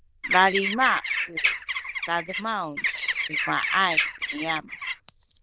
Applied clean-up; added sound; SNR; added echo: neural diffusion model UNIVERSE++.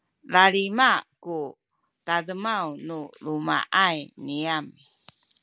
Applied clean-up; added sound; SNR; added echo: none; none; none; none.